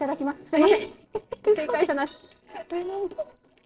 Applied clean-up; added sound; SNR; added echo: neural separator model SepFormer DNS4.